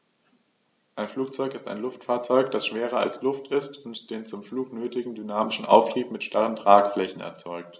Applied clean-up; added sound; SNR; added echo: none; none; none; none.